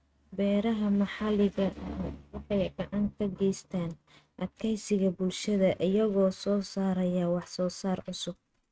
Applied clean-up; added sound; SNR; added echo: neural mask model RNNoise.